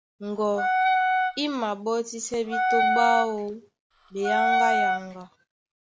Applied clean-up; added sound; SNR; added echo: none; Wind instrument, woodwind instrument; -4 dB; none.